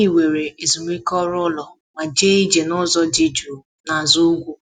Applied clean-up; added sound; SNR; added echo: none; none; none; none.